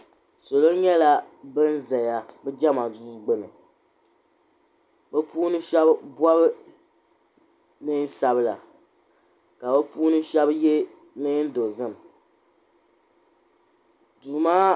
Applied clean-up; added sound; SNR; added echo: none; none; none; none.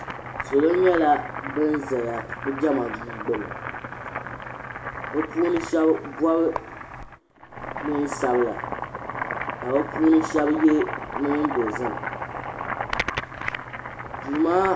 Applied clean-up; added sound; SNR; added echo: none; Boiling; 7 dB; reverberation time 0.3 s.